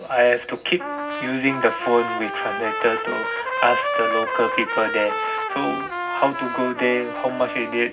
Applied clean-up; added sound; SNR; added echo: none; Trumpet; 4 dB; reverberation time 0.4 s.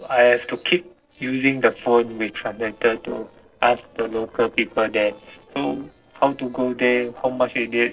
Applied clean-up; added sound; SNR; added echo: neural separator model SepFormer DNS4.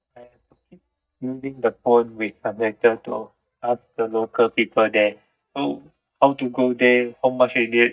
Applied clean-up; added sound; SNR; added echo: neural mask model DeepFilterNet 3.